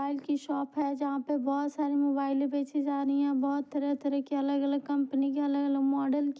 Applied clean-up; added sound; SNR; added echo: none; none; none; none.